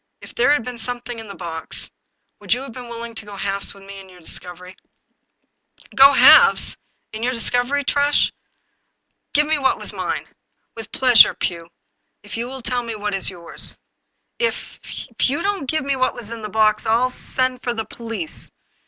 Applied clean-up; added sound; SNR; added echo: none; none; none; none.